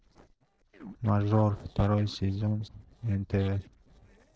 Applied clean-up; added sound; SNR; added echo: neural separator model SepFormer DNS4.